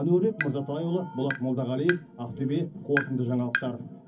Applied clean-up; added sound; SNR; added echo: none; Tap; 9 dB; reverberation time 0.3 s.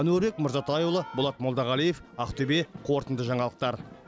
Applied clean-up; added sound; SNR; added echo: none; none; none; none.